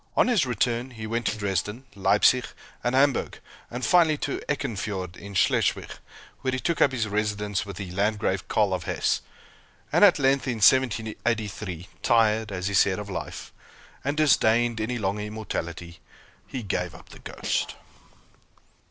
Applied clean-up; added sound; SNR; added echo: neural separator model SepFormer DNS4.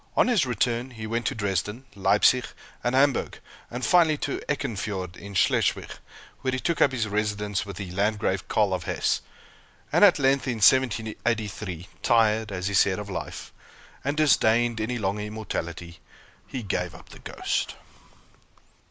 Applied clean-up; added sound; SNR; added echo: none; none; none; none.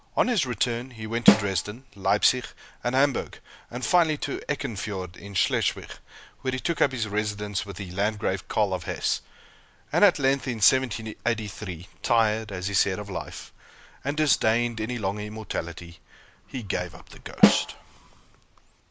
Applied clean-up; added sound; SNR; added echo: none; Snare drum; -2 dB; none.